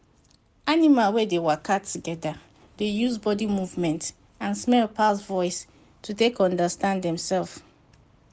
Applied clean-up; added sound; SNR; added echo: none; none; none; none.